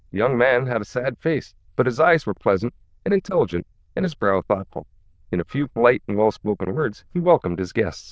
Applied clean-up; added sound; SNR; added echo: neural diffusion model UNIVERSE++.